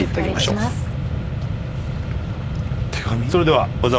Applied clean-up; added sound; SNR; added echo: none; Mechanisms; 1 dB; none.